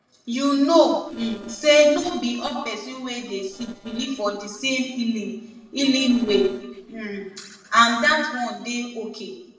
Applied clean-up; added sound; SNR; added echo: neural separator model SepFormer DNS4.